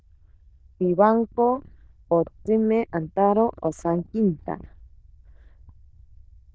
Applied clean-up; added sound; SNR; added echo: neural diffusion model UNIVERSE++.